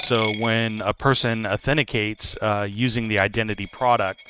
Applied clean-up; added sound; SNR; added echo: neural mask model RNNoise.